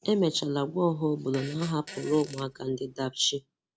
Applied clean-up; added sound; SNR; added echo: none; Fart; 18 dB; none.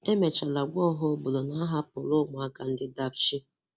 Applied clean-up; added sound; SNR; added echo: none; none; none; none.